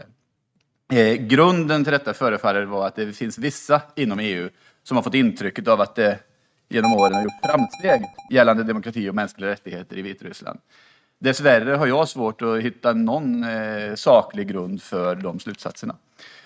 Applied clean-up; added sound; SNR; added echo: neural mask model RNNoise.